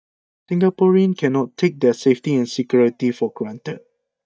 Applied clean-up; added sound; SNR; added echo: neural mask model DeepFilterNet 3.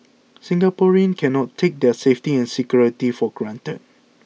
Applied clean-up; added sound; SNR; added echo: none; none; none; none.